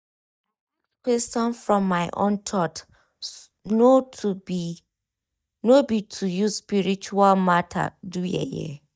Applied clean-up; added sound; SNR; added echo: neural mask model DeepFilterNet 3.